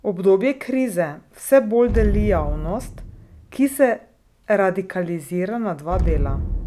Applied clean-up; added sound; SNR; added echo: none; Explosion; 6 dB; none.